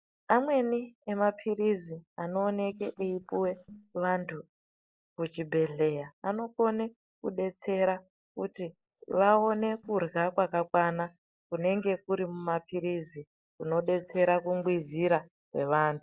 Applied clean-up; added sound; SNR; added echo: neural mask model Resemble Enhance denoiser.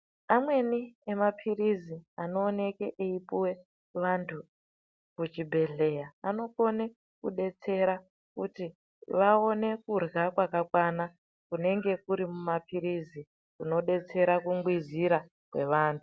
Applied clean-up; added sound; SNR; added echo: none; none; none; none.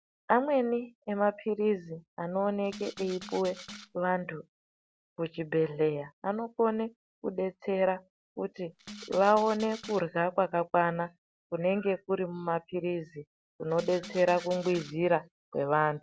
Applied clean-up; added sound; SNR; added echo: none; Rattle (instrument); 16 dB; none.